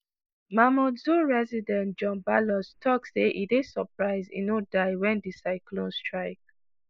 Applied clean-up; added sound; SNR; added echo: neural mask model Resemble Enhance denoiser.